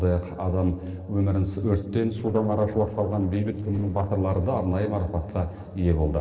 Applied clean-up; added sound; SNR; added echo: neural separator model SepFormer DNS4.